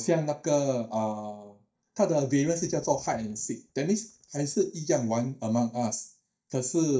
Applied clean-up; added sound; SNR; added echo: neural mask model DeepFilterNet 3.